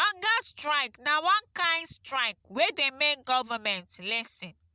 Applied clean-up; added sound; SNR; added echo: none; none; none; none.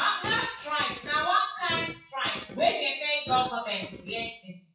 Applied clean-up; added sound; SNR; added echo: classical method WPE with log-MMSE.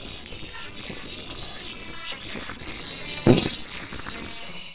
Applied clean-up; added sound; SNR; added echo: neural separator model SepFormer WHAMR!.